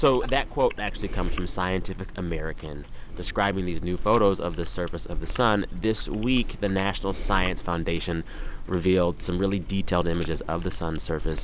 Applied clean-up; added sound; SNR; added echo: none; Chewing, mastication; 4 dB; none.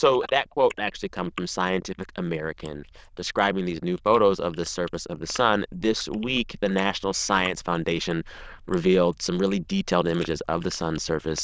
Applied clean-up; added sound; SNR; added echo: neural diffusion model UNIVERSE++.